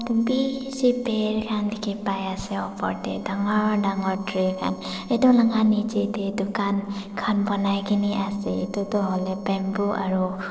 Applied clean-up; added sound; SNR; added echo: neural separator model SepFormer DNS4.